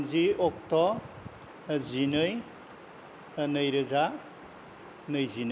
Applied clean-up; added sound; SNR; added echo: none; none; none; none.